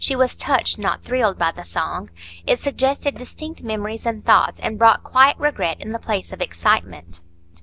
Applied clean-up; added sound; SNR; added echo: none; none; none; none.